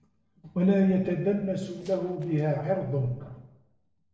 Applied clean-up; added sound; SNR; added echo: neural separator model SepFormer DNS4.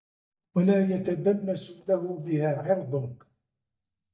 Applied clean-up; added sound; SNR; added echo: neural mask model DeepFilterNet 3.